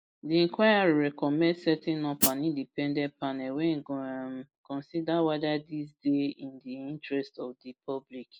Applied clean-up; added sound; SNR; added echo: neural mask model Resemble Enhance denoiser.